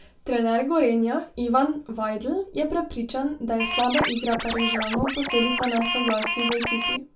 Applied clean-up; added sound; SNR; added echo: none; Scratching (performance technique); 2 dB; reverberation time 0.2 s.